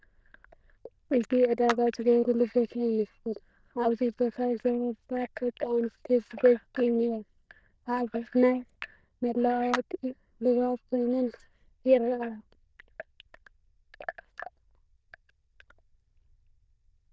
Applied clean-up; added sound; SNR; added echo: neural diffusion model UNIVERSE++.